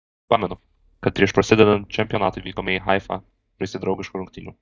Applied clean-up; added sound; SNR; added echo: neural mask model DeepFilterNet 3.